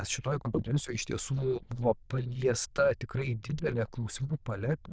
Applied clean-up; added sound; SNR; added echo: neural diffusion model UNIVERSE++.